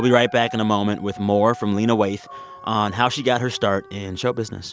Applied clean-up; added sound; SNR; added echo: none; Dog; 19 dB; none.